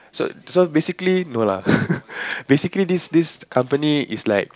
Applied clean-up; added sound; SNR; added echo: none; none; none; none.